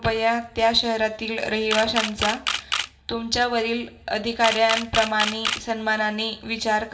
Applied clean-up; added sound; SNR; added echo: none; Camera; 5 dB; reverberation time 0.9 s.